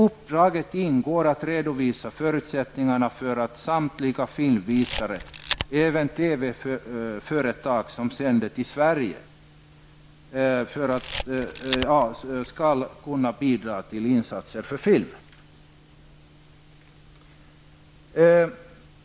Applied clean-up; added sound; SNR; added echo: none; Camera; 8 dB; none.